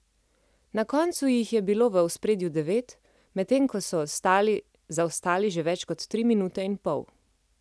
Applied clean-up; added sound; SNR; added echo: none; none; none; none.